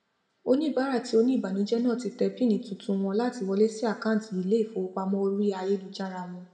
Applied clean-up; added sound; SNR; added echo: none; none; none; reverberation time 0.8 s.